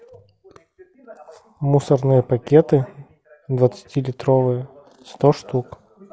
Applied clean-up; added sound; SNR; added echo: none; none; none; none.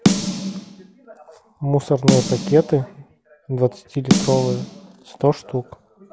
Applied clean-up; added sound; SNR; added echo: none; Snare drum; 2 dB; none.